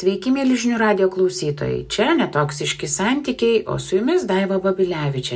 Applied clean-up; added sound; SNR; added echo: none; none; none; none.